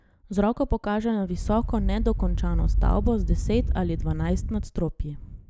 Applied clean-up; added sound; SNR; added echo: none; Thunder / Wind; -1 dB; none.